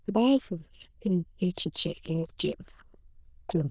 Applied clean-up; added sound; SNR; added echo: neural diffusion model UNIVERSE++.